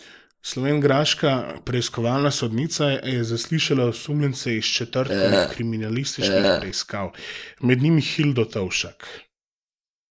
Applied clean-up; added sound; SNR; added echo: neural mask model Resemble Enhance denoiser.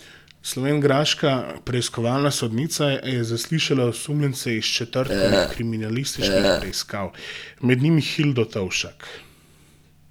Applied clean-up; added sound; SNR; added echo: none; Burping, eructation; -3 dB; none.